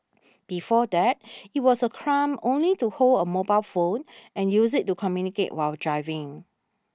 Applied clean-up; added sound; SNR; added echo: none; none; none; none.